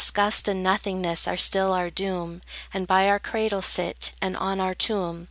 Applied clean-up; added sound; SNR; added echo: none; none; none; none.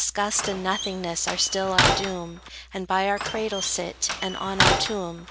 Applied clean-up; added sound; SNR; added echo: none; Slam; 0 dB; none.